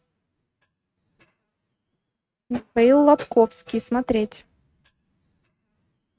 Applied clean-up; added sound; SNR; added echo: neural mask model RNNoise.